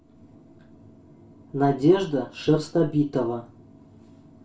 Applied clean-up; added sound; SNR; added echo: none; none; none; reverberation time 0.3 s.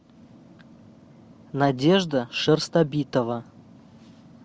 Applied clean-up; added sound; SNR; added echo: none; none; none; none.